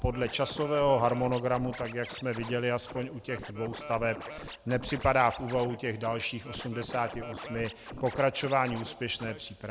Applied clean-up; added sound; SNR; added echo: none; Scratching (performance technique); 13 dB; none.